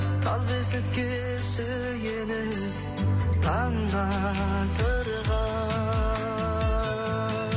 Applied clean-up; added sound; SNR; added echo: none; none; none; none.